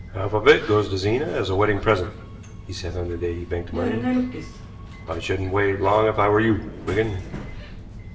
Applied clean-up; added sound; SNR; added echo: none; Subway, metro, underground; 10 dB; reverberation time 0.8 s.